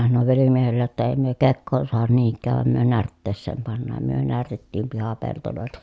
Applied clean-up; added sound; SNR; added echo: none; none; none; none.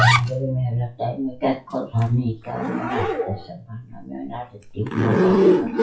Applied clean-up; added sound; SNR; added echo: classical method WPE with log-MMSE.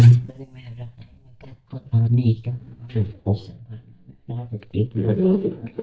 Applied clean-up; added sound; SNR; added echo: neural mask model DeepFilterNet 3.